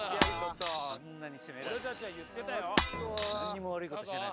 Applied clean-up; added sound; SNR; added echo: none; Shatter; -4 dB; none.